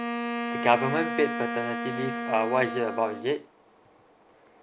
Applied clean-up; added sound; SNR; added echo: none; Wind instrument, woodwind instrument; 4 dB; none.